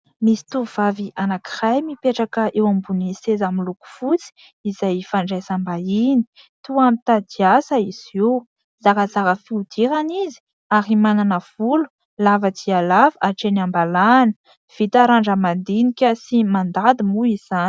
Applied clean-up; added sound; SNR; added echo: none; none; none; none.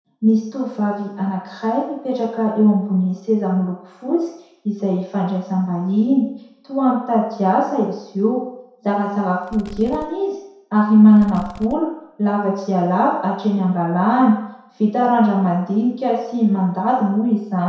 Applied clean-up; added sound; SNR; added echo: none; Fireworks; 20 dB; reverberation time 0.7 s.